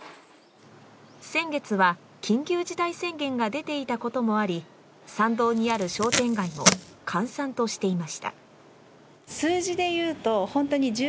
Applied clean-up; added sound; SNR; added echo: none; Packing tape, duct tape; 1 dB; none.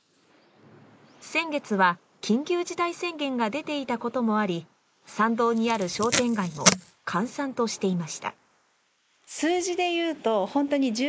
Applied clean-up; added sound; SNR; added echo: neural mask model Resemble Enhance denoiser.